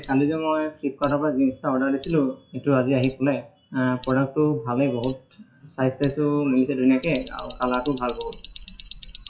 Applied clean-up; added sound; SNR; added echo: classical method WPE with log-MMSE.